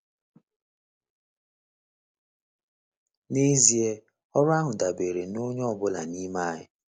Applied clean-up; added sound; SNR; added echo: none; none; none; none.